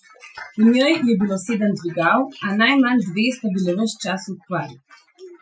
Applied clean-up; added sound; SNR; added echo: classical method Wiener filter.